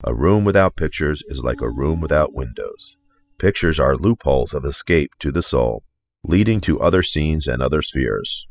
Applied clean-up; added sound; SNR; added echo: classical method spectral subtraction.